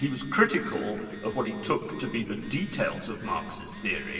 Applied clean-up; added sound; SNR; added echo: none; Telephone; 14 dB; reverberation time 2.7 s.